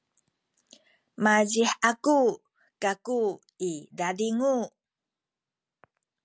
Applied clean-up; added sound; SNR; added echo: none; none; none; none.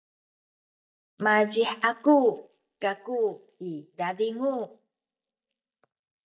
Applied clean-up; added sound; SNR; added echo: neural mask model DeepFilterNet 3.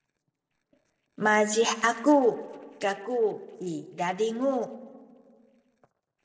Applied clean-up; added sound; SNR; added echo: neural separator model SepFormer DNS4.